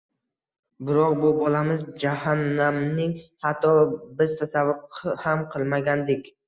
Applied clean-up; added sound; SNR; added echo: none; none; none; none.